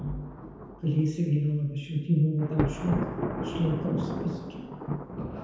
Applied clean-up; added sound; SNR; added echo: none; Thunder; 6 dB; reverberation time 0.9 s.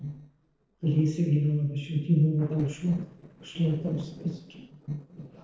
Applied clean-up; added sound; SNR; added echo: neural separator model SepFormer DNS4.